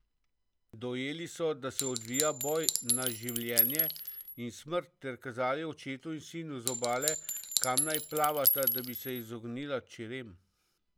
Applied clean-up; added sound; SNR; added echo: none; Chink, clink; -3 dB; none.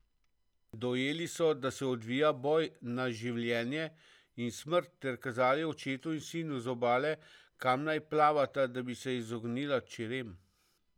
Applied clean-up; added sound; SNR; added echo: none; none; none; none.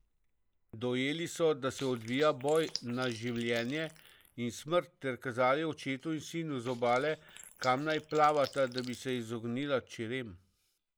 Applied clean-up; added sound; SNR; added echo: neural mask model Resemble Enhance denoiser.